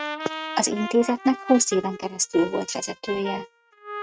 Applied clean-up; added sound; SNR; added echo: neural mask model RNNoise.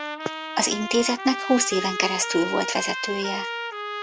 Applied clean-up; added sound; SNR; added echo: none; Trumpet; 6 dB; none.